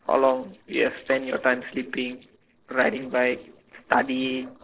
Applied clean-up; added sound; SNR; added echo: neural separator model SepFormer DNS4.